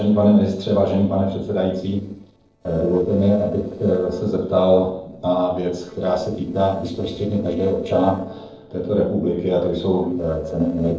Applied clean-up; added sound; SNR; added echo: neural separator model SepFormer DNS4.